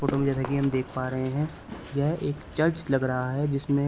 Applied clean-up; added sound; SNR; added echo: none; Run; 13 dB; none.